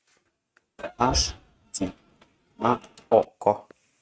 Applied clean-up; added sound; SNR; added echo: neural mask model RNNoise.